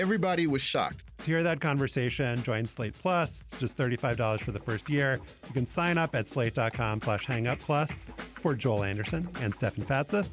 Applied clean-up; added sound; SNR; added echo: none; none; none; none.